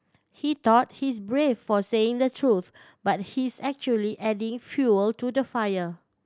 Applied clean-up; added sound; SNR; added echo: none; none; none; none.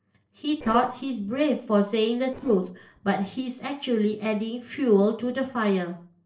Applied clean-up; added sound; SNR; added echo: neural separator model SepFormer DNS4.